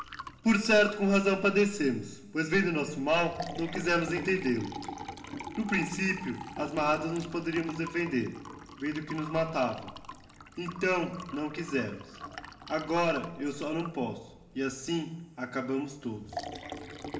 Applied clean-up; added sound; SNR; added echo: none; Liquid; 13 dB; reverberation time 1.4 s.